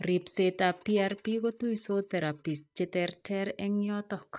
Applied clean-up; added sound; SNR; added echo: neural mask model DeepFilterNet 3.